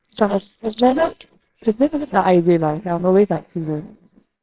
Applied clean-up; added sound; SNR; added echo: neural separator model SepFormer WHAMR!.